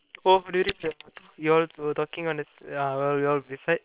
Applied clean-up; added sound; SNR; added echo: neural separator model SepFormer WHAM!.